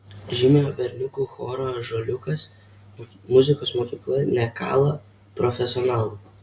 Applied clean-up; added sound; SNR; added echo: none; none; none; none.